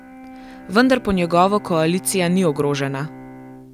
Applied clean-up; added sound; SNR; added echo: none; Bowed string instrument; 18 dB; none.